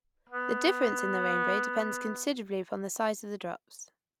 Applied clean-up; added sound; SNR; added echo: none; Wind instrument, woodwind instrument; 0 dB; none.